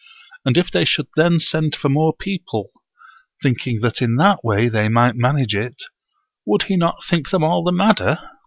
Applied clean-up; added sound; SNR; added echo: none; none; none; none.